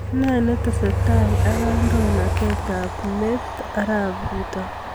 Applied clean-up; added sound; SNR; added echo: none; Train; -2 dB; none.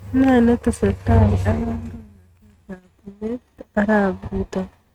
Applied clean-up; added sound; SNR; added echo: neural mask model RNNoise.